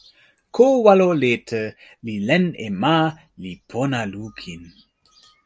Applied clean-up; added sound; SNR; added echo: none; none; none; none.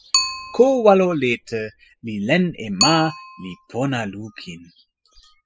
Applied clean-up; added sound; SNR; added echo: classical method spectral subtraction.